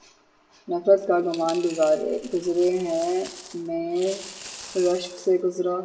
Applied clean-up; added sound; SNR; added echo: none; Coin (dropping); 18 dB; reverberation time 0.6 s.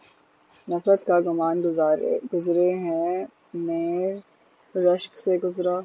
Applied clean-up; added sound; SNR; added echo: none; none; none; none.